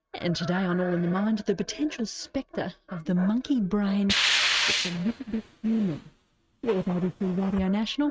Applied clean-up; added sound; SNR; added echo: neural mask model RNNoise.